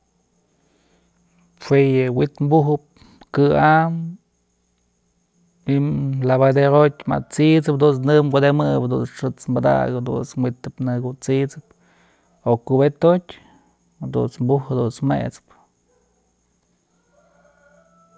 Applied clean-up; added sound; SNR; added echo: none; none; none; none.